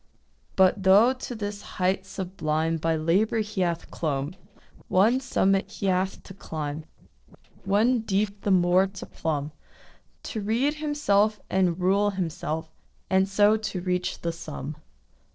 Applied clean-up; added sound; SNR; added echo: neural separator model SepFormer DNS4.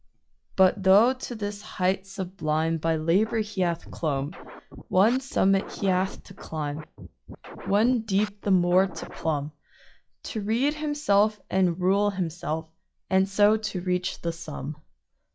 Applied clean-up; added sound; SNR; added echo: classical method log-MMSE.